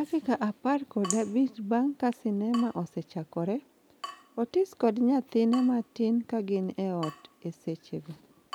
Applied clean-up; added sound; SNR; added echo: none; Drip / Water tap, faucet; 17 dB; none.